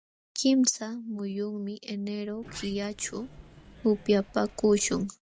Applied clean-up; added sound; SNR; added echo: none; Sliding door; 19 dB; none.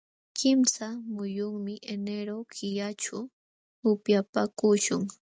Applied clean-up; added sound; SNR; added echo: none; none; none; none.